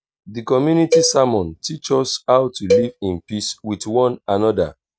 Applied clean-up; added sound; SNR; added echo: neural mask model RNNoise.